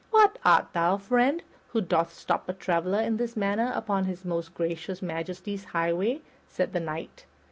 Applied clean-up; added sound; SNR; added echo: none; none; none; none.